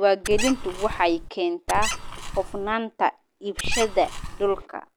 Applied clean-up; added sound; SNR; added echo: none; Squeak; 4 dB; none.